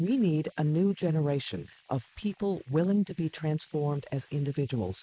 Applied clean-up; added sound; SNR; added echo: neural mask model Resemble Enhance denoiser.